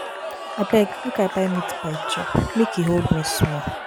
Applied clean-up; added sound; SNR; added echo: none; Crowd / Cheering; 7 dB; none.